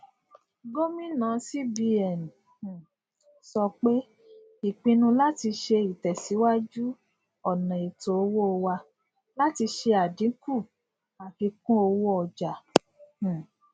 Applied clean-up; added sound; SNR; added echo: none; none; none; none.